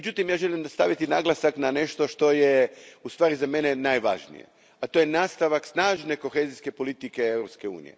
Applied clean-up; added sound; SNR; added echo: none; none; none; none.